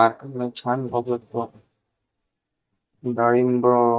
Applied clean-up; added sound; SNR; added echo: neural mask model DeepFilterNet 3.